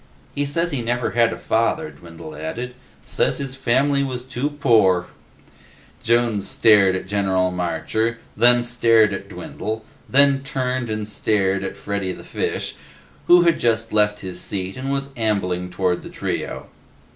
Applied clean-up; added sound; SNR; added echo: none; none; none; none.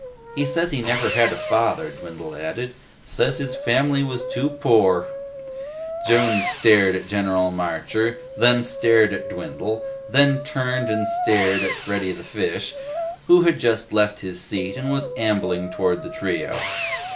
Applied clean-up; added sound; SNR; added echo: none; Brass instrument + Sawing; 8 dB; none.